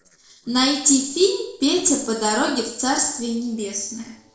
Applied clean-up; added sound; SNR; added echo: neural separator model SepFormer DNS4.